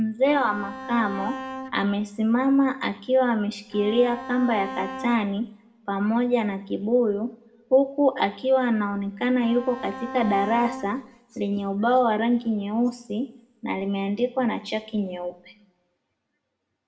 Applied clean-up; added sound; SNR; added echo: none; Bowed string instrument; 11 dB; reverberation time 0.5 s.